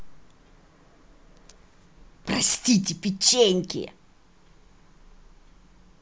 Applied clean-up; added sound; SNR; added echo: none; none; none; none.